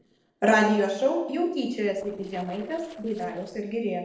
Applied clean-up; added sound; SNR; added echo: neural separator model SepFormer DNS4.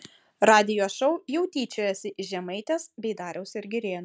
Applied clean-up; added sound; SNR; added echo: none; none; none; none.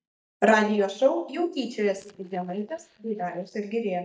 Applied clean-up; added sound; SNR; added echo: neural mask model DeepFilterNet 3.